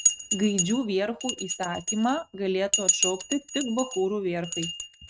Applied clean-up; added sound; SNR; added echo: neural mask model RNNoise.